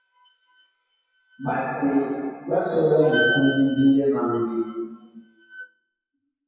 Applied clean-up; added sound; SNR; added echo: classical method WPE with log-MMSE.